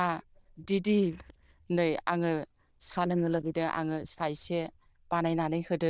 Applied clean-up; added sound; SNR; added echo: neural diffusion model UNIVERSE++.